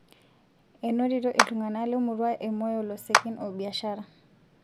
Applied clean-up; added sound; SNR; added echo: none; Clapping; 0 dB; none.